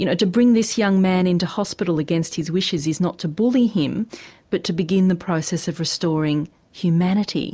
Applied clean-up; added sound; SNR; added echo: none; none; none; none.